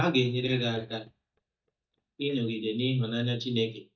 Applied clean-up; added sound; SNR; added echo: neural mask model DeepFilterNet 3.